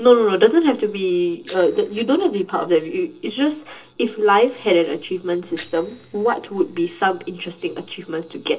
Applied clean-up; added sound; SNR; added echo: neural separator model SepFormer DNS4.